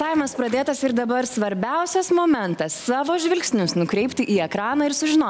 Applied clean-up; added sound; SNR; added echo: none; none; none; none.